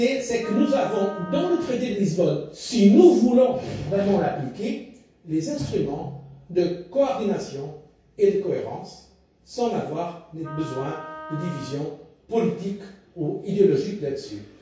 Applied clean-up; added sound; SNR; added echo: none; Wind instrument, woodwind instrument; 16 dB; reverberation time 0.6 s.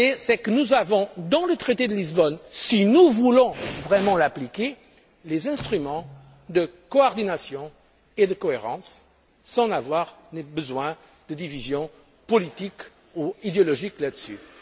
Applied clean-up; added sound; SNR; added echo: none; none; none; none.